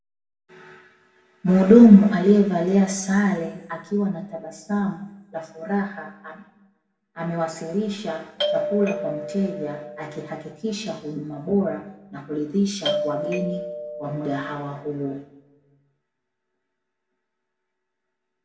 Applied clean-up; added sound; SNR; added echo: none; Doorbell; 7 dB; reverberation time 0.8 s.